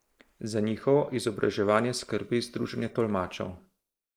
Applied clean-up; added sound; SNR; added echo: neural mask model Resemble Enhance denoiser.